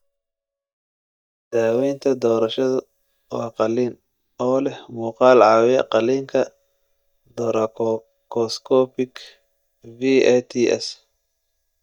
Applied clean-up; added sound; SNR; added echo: neural mask model DeepFilterNet 3.